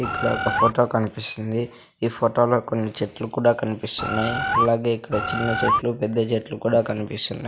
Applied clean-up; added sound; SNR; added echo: none; Bird; 0 dB; none.